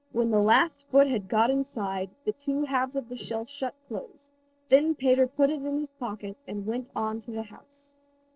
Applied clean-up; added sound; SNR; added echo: neural separator model SepFormer DNS4.